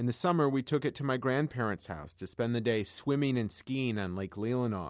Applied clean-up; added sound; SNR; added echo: none; none; none; none.